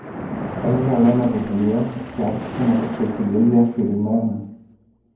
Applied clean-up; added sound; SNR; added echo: none; Splash, splatter; 11 dB; reverberation time 0.9 s.